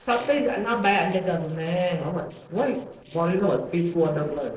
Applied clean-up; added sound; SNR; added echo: neural separator model SepFormer DNS4.